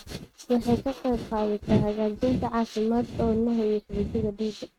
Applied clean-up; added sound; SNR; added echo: neural mask model RNNoise.